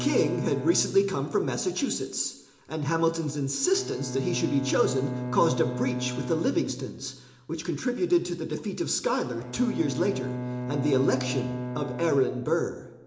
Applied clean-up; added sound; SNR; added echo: none; Bowed string instrument; 8 dB; reverberation time 0.8 s.